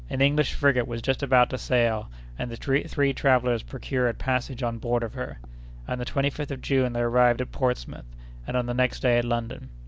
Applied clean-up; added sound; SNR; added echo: none; none; none; none.